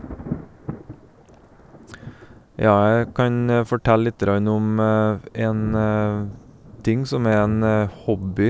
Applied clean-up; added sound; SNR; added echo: none; Thunder; 17 dB; none.